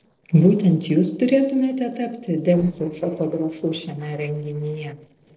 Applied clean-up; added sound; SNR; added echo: neural separator model SepFormer DNS4.